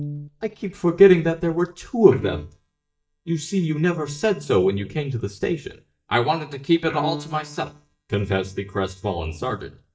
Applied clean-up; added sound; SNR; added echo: neural mask model DeepFilterNet 3.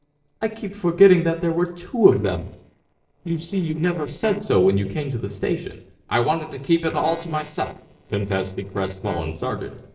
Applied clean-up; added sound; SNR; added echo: neural separator model SepFormer DNS4.